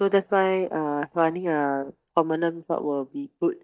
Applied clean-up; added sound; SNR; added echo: neural mask model DeepFilterNet 3.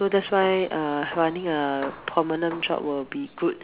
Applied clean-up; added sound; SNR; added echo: none; Hammer; 18 dB; none.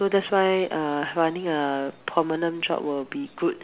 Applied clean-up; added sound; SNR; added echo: none; none; none; none.